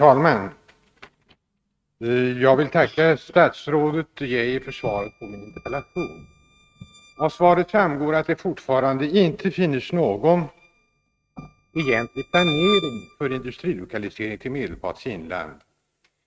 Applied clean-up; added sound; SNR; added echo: neural mask model RNNoise.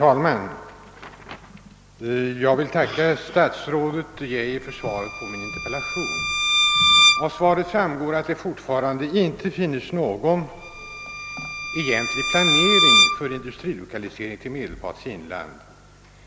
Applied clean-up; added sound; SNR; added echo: none; Bowed string instrument; -3 dB; none.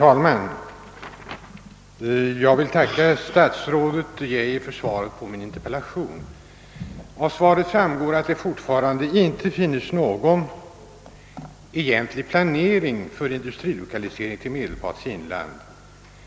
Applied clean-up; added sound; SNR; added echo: none; none; none; none.